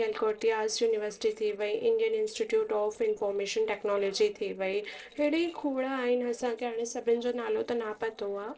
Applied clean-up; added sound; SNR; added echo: neural separator model SepFormer DNS4.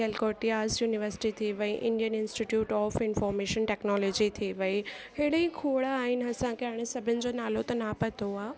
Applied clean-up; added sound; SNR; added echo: none; none; none; none.